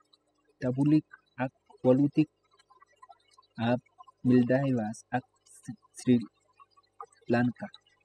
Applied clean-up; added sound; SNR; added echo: classical method spectral subtraction.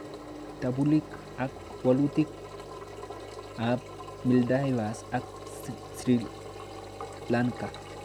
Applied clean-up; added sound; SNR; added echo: none; Engine; 11 dB; none.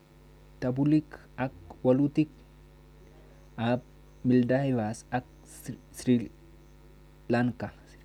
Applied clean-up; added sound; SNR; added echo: none; none; none; none.